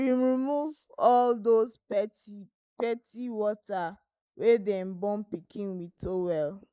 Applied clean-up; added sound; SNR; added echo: neural mask model Resemble Enhance denoiser.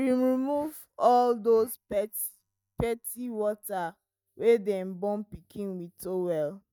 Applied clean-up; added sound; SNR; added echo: neural mask model DeepFilterNet 3.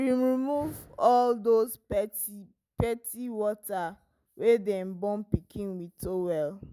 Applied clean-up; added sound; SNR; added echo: none; none; none; none.